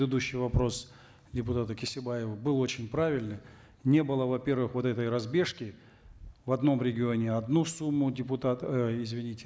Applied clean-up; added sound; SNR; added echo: none; none; none; none.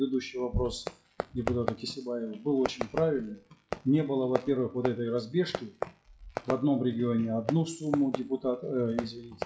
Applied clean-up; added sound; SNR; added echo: classical method WPE with log-MMSE.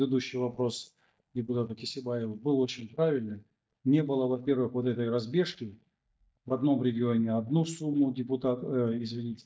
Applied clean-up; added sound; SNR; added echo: neural mask model DeepFilterNet 3.